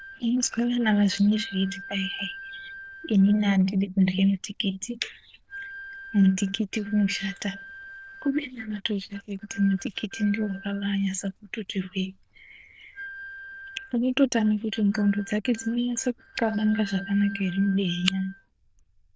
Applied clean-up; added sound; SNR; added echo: neural diffusion model UNIVERSE++.